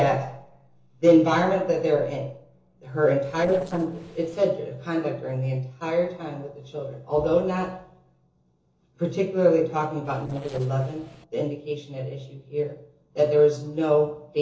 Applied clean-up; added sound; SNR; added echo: neural separator model SepFormer DNS4.